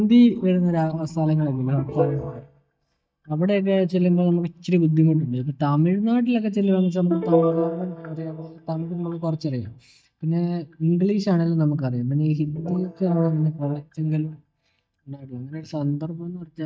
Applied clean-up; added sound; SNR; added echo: neural mask model DeepFilterNet 3.